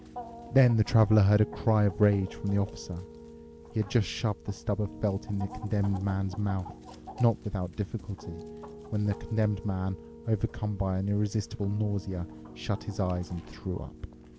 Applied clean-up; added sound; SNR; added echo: none; Piano + Chicken, rooster; 16 dB; none.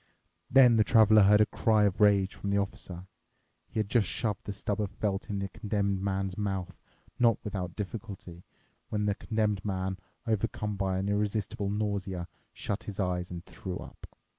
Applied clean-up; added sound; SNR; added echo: none; none; none; none.